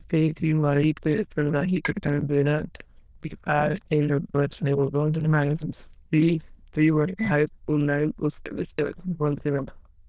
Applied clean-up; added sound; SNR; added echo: neural diffusion model UNIVERSE++.